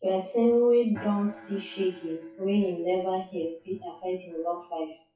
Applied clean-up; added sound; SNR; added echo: classical method WPE with log-MMSE.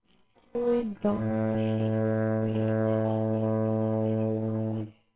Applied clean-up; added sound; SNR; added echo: neural separator model SepFormer WHAMR!.